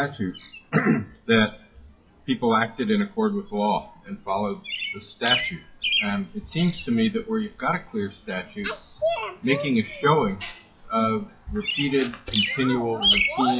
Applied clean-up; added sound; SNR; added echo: classical method WPE with log-MMSE.